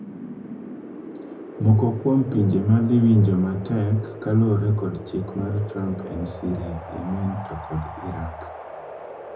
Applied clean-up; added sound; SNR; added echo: none; Wind; 14 dB; reverberation time 0.4 s.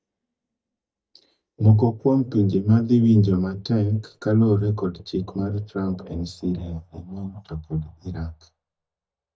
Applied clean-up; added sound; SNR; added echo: neural mask model DeepFilterNet 3.